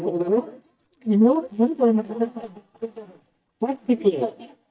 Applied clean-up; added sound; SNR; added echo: neural mask model DeepFilterNet 3.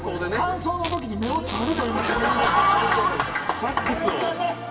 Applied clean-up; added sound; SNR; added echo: none; Fart; 14 dB; reverberation time 1.4 s.